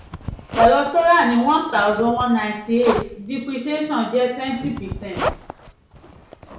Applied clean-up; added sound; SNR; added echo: none; Zipper (clothing); 11 dB; reverberation time 0.6 s.